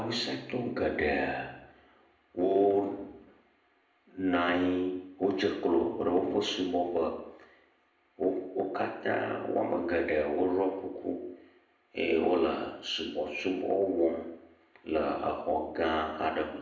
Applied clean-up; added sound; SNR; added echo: none; none; none; reverberation time 0.7 s.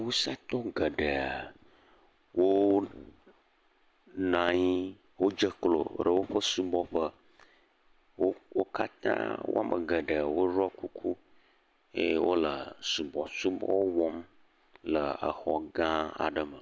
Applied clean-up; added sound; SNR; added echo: none; none; none; none.